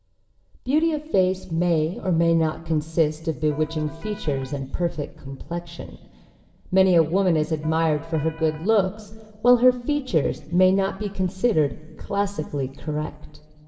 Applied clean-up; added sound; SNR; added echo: none; Electric guitar; 18 dB; reverberation time 1.5 s.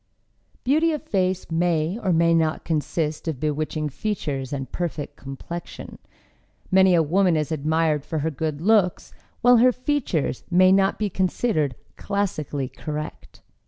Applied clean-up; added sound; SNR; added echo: none; none; none; none.